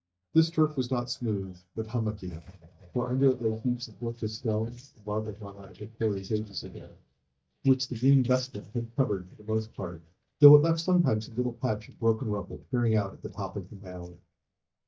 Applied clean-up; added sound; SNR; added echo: neural mask model DeepFilterNet 3.